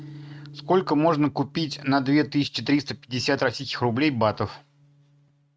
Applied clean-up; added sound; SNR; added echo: neural mask model RNNoise.